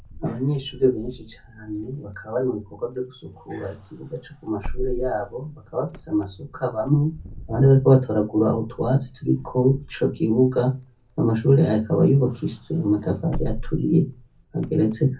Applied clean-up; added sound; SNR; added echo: none; Wind / Car; 14 dB; reverberation time 0.3 s.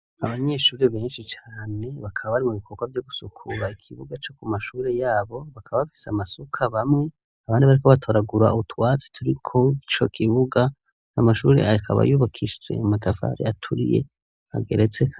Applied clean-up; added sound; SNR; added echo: none; none; none; none.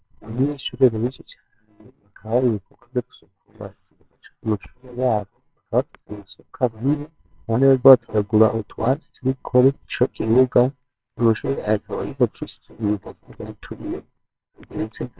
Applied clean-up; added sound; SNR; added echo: neural separator model SepFormer WHAMR!.